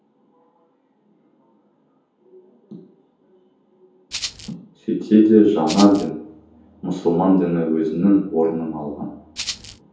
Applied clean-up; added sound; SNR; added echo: none; Rattle (instrument); 10 dB; reverberation time 0.7 s.